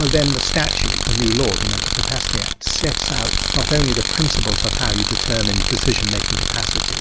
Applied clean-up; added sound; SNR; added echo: none; Tools; -3 dB; none.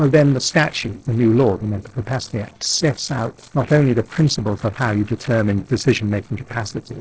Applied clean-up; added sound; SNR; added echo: neural separator model SepFormer DNS4.